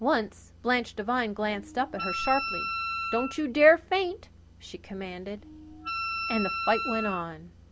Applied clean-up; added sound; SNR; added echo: none; Wind instrument, woodwind instrument; 5 dB; none.